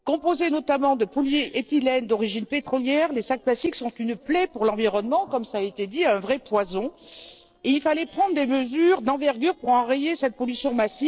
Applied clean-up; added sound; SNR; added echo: neural separator model SepFormer DNS4.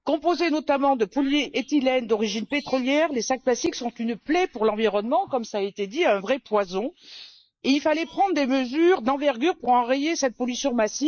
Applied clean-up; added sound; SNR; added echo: neural mask model Resemble Enhance denoiser.